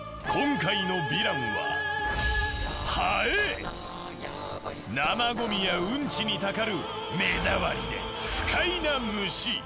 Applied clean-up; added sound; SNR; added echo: none; none; none; none.